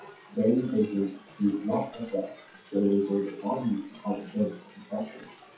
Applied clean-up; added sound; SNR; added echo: classical method WPE with log-MMSE.